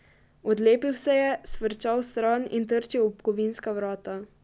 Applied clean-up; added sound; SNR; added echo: none; none; none; none.